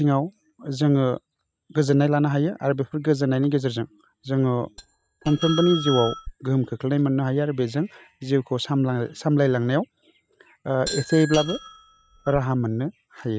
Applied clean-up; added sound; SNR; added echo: neural mask model RNNoise.